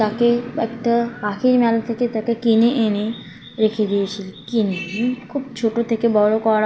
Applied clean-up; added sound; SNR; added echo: none; none; none; none.